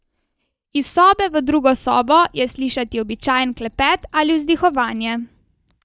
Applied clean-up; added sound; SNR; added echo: neural mask model DeepFilterNet 3.